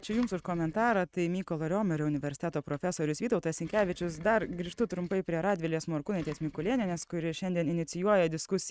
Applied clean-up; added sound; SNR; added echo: neural mask model RNNoise.